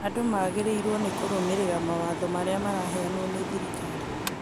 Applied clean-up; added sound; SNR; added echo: none; Mechanical fan; 4 dB; none.